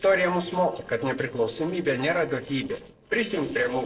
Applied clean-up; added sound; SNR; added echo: neural separator model SepFormer DNS4.